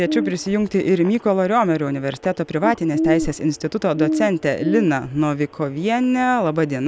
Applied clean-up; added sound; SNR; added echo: none; Bird; 8 dB; none.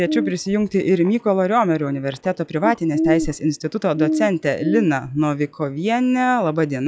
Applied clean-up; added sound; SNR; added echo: classical method log-MMSE.